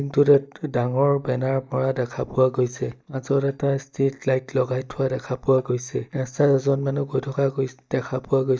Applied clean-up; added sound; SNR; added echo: neural mask model DeepFilterNet 3.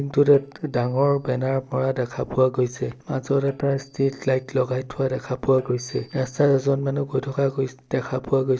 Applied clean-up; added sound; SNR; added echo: neural separator model SepFormer DNS4.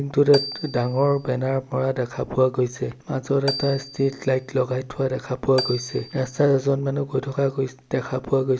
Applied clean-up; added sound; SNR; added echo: none; Marimba, xylophone; 11 dB; none.